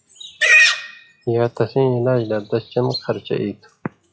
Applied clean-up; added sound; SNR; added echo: classical method log-MMSE.